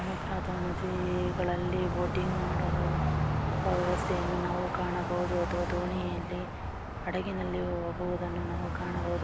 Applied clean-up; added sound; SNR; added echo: none; Car passing by; -1 dB; none.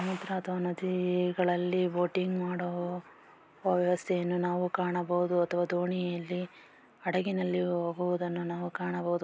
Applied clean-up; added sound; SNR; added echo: none; none; none; none.